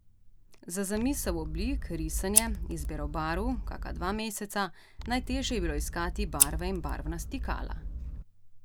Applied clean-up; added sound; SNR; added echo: none; Scissors; -2 dB; none.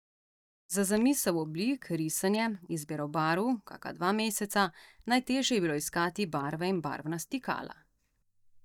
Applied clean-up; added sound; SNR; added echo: neural mask model DeepFilterNet 3.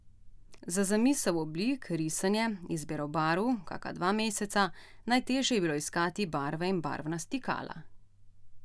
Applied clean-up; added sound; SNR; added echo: none; none; none; none.